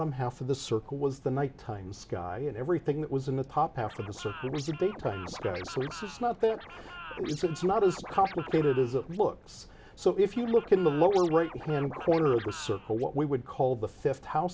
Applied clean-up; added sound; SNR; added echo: none; Scratching (performance technique); 14 dB; none.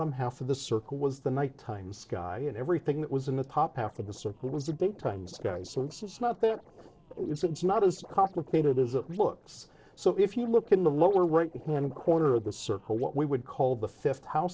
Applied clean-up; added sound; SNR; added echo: neural separator model SepFormer DNS4.